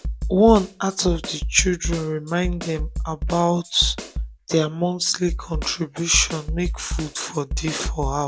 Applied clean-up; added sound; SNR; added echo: none; Snare drum; 7 dB; none.